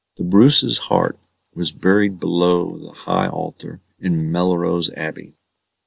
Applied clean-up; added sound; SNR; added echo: none; none; none; none.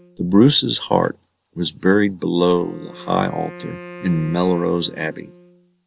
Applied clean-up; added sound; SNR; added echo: none; Wind instrument, woodwind instrument; 20 dB; none.